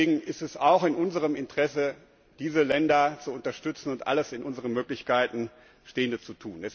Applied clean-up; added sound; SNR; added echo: none; none; none; none.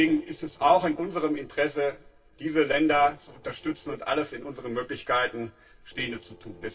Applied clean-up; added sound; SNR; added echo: neural separator model SepFormer DNS4.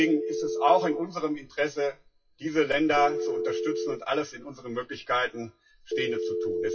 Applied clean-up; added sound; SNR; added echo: classical method WPE with log-MMSE.